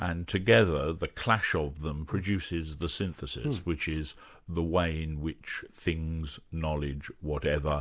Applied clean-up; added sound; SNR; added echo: none; none; none; none.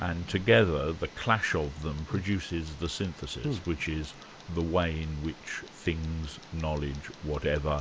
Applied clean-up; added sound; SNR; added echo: none; Tick; 19 dB; none.